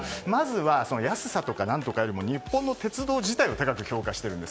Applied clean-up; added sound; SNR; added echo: none; none; none; none.